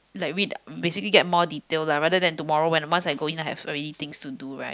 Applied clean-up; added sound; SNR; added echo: none; none; none; none.